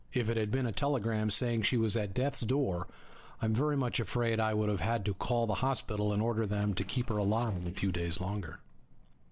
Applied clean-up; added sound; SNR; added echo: neural separator model SepFormer DNS4.